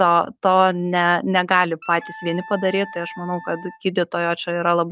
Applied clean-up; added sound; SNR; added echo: none; Wind instrument, woodwind instrument; 17 dB; none.